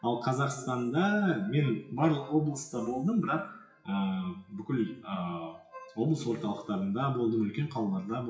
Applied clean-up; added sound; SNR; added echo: classical method WPE with log-MMSE.